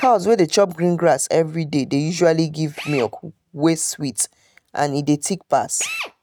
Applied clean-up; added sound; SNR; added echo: neural mask model RNNoise.